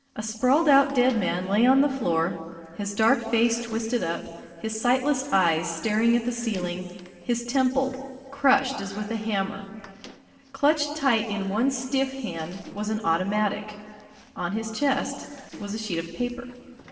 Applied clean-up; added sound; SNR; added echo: neural separator model SepFormer DNS4.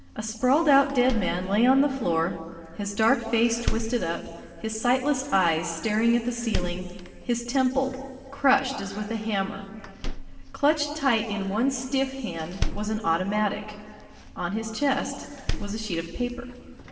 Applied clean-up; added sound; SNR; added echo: none; Door; 9 dB; reverberation time 2.0 s.